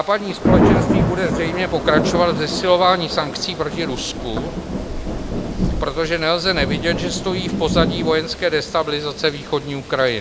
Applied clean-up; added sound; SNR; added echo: none; Thunder / Rain; 1 dB; none.